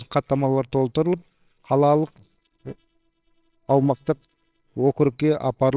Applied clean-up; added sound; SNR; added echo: neural separator model SepFormer WHAMR!.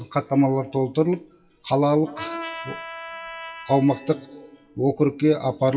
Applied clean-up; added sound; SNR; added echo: classical method WPE with log-MMSE.